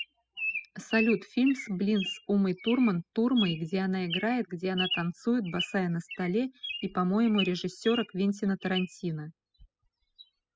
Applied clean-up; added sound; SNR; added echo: classical method spectral subtraction.